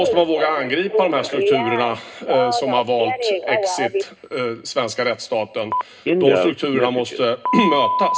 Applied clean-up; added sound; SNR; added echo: none; Telephone; 2 dB; reverberation time 0.2 s.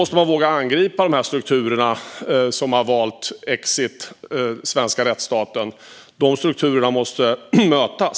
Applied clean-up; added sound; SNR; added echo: none; none; none; none.